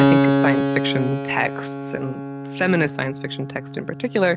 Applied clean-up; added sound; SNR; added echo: none; Keyboard (musical); -2 dB; none.